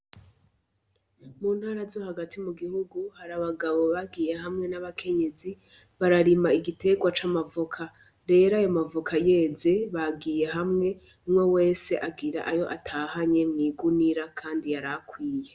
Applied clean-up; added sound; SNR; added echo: none; none; none; none.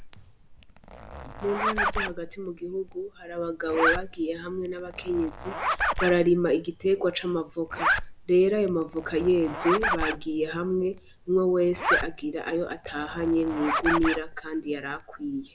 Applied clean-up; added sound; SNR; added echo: none; Zipper (clothing); 5 dB; none.